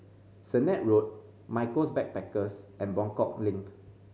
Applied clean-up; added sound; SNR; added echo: none; none; none; none.